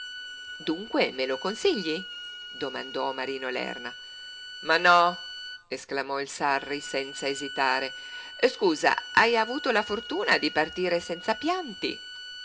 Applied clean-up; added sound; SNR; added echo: none; Bowed string instrument; 13 dB; reverberation time 0.3 s.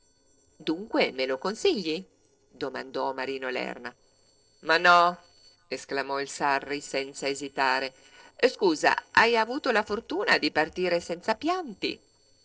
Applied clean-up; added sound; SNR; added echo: neural separator model SepFormer DNS4.